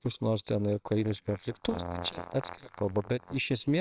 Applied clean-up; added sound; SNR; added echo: neural separator model SepFormer WHAMR!.